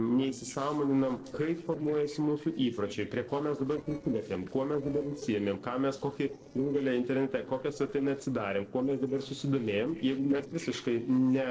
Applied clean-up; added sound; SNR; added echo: neural separator model SepFormer DNS4.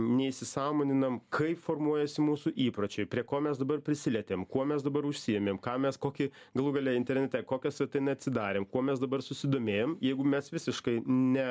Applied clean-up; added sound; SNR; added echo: none; none; none; none.